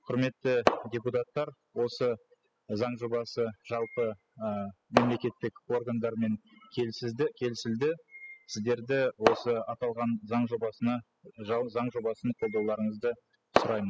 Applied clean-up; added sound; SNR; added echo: classical method spectral subtraction.